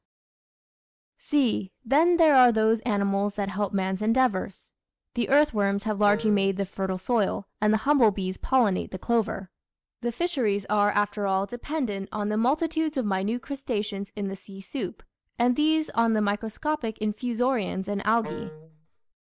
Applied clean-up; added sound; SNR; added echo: neural mask model DeepFilterNet 3.